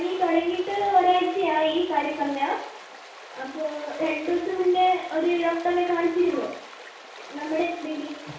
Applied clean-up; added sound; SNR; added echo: none; Stream; 17 dB; reverberation time 0.6 s.